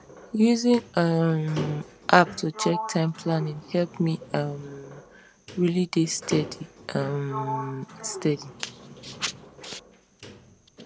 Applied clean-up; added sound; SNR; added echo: none; Sliding door; 13 dB; none.